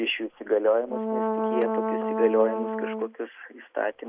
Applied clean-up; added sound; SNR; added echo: none; Brass instrument; 0 dB; none.